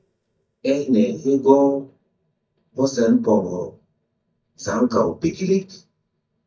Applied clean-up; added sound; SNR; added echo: neural mask model DeepFilterNet 3.